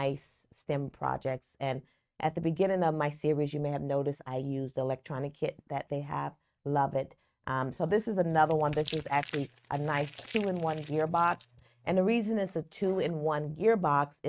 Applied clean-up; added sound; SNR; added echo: neural mask model RNNoise.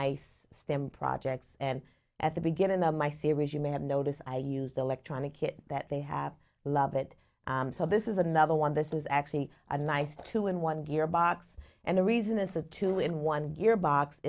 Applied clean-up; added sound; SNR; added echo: none; none; none; none.